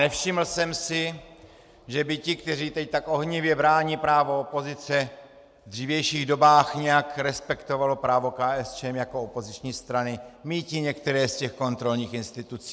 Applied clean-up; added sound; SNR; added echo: none; none; none; none.